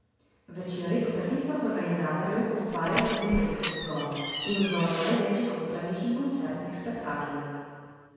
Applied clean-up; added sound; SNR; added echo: none; Door; 5 dB; reverberation time 1.9 s.